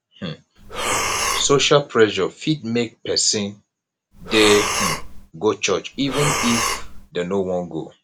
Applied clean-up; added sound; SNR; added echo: none; Breathing; 2 dB; none.